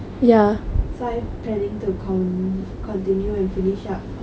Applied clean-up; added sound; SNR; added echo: none; none; none; none.